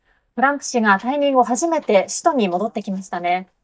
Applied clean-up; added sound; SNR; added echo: neural mask model DeepFilterNet 3.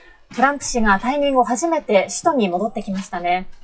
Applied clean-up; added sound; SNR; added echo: classical method WPE with log-MMSE.